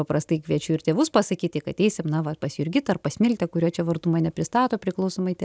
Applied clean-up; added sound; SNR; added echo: none; none; none; none.